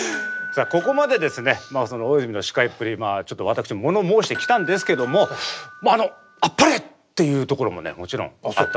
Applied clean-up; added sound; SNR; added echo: none; Door / Bell; 14 dB; none.